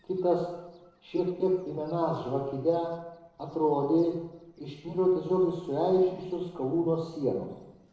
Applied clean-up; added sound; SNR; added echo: neural separator model SepFormer DNS4.